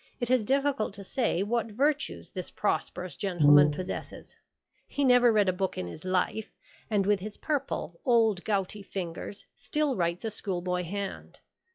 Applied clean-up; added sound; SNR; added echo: classical method log-MMSE.